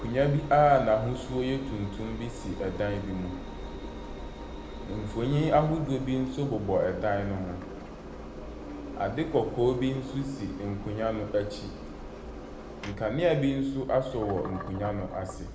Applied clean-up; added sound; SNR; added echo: none; Engine; 10 dB; reverberation time 0.9 s.